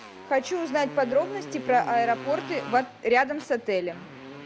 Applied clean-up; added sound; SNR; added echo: none; Motorcycle; 14 dB; none.